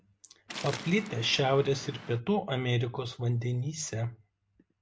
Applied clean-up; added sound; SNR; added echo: none; Waves, surf; 15 dB; none.